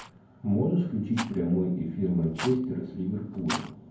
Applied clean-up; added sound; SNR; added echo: none; Rattle; 14 dB; reverberation time 0.9 s.